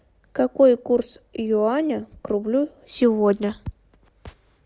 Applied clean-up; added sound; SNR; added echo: none; none; none; none.